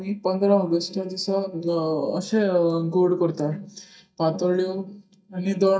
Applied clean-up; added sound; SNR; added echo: neural mask model DeepFilterNet 3.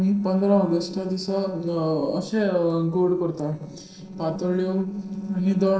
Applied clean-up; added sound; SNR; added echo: neural separator model SepFormer DNS4.